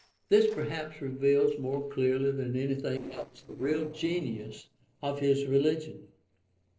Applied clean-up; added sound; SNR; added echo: neural separator model SepFormer DNS4.